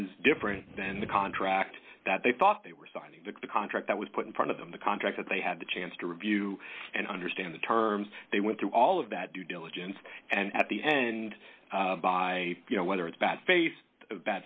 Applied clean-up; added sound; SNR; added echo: none; none; none; none.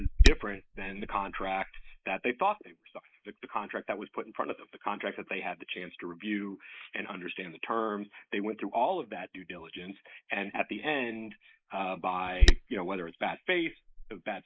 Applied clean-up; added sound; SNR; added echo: neural mask model Resemble Enhance denoiser.